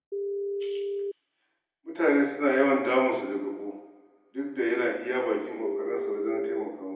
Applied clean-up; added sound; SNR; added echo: none; Telephone; 2 dB; reverberation time 0.9 s.